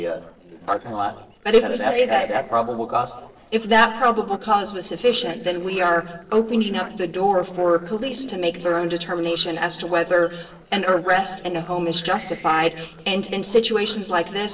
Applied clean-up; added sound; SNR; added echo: neural separator model SepFormer DNS4.